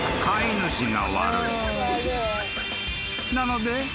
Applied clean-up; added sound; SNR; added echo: none; none; none; none.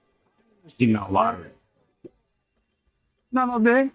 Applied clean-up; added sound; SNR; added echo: neural mask model DeepFilterNet 3.